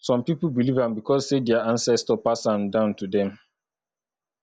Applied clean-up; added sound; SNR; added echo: none; none; none; none.